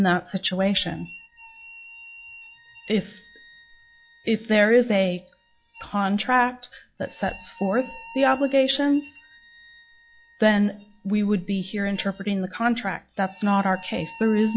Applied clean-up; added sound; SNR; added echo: classical method log-MMSE.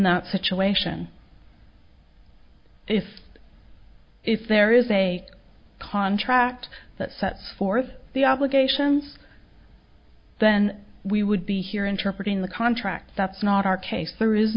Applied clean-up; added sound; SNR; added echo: none; none; none; none.